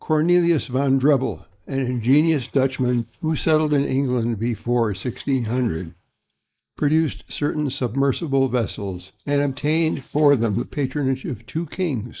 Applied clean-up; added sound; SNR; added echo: neural mask model Resemble Enhance denoiser.